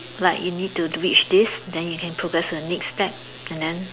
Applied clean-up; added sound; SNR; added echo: none; none; none; none.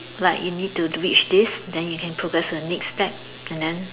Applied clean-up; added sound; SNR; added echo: none; none; none; reverberation time 1.2 s.